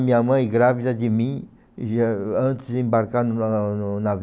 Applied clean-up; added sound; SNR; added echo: none; none; none; none.